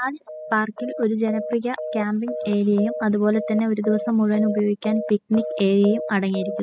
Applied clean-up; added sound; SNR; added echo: classical method spectral subtraction.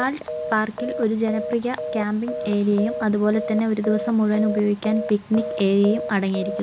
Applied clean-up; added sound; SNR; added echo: none; Telephone; 9 dB; none.